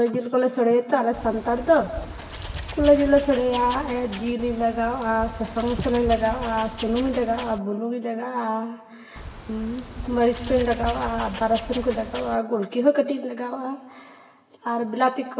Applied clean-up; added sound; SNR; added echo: none; Wild animals; 11 dB; reverberation time 1.8 s.